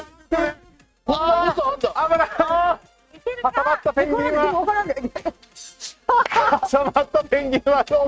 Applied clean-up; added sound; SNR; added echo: neural mask model RNNoise.